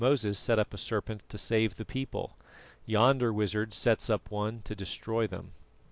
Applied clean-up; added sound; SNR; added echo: none; none; none; none.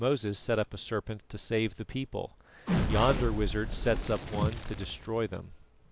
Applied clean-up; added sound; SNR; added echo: none; Crackle; 0 dB; none.